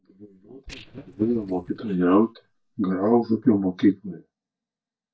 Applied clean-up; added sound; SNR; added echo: neural mask model DeepFilterNet 3.